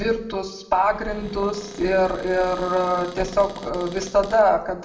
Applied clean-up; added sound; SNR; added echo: none; Cupboard open or close; 18 dB; reverberation time 0.8 s.